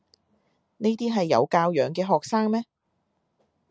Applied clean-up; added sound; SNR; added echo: none; none; none; none.